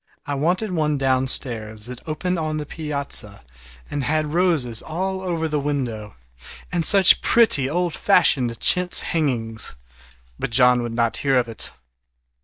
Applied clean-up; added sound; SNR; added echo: neural mask model DeepFilterNet 3.